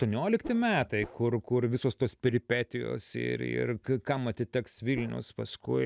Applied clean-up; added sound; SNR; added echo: none; Whoosh, swoosh, swish; 15 dB; none.